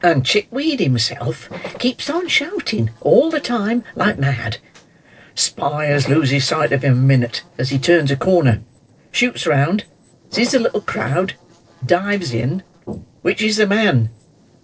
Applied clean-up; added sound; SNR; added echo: neural separator model SepFormer DNS4.